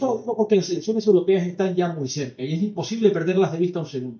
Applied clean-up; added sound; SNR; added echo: neural mask model DeepFilterNet 3.